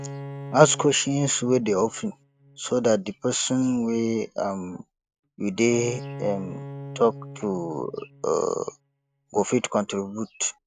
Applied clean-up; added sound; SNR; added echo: neural mask model RNNoise.